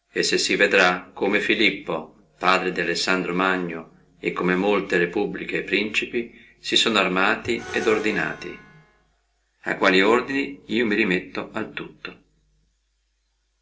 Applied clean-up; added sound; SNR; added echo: neural separator model SepFormer DNS4.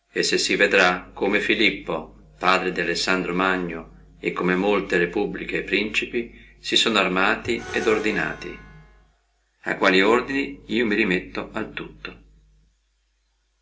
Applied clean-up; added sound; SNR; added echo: none; Screech; 16 dB; reverberation time 0.2 s.